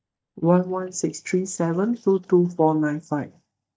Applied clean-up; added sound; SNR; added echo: neural mask model DeepFilterNet 3.